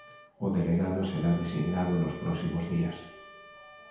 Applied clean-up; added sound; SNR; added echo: none; Trumpet; 20 dB; reverberation time 1.0 s.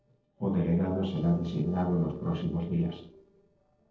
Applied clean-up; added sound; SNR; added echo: neural separator model SepFormer DNS4.